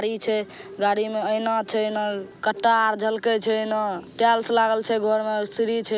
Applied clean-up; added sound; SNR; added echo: none; none; none; none.